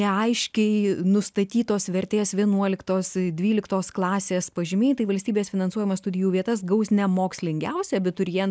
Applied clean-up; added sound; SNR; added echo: none; none; none; none.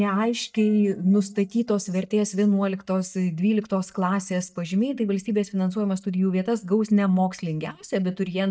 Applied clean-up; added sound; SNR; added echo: neural mask model DeepFilterNet 3.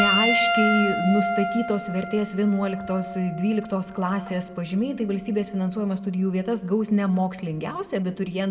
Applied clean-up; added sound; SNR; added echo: none; Piano; 5 dB; reverberation time 1.5 s.